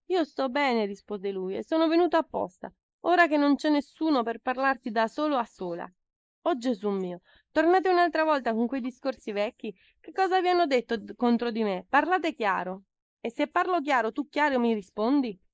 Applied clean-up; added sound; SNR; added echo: neural mask model Resemble Enhance denoiser.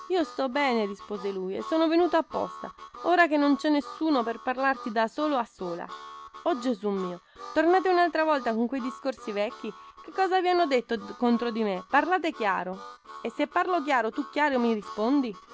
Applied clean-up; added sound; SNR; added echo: none; Harmonica; 17 dB; none.